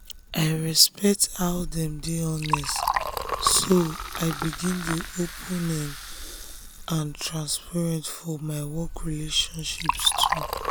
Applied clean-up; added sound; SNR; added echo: none; Liquid; 5 dB; none.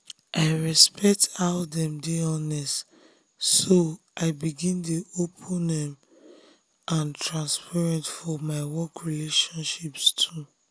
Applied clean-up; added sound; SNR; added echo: none; none; none; none.